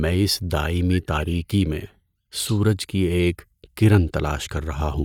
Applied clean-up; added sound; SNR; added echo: neural mask model DeepFilterNet 3.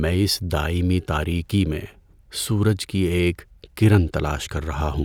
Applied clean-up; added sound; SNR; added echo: none; none; none; none.